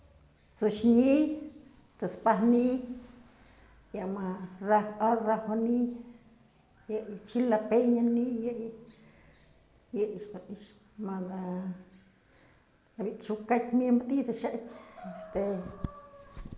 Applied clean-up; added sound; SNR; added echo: none; none; none; none.